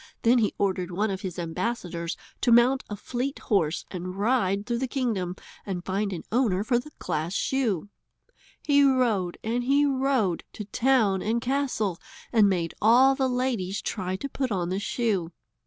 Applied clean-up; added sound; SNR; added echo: none; none; none; none.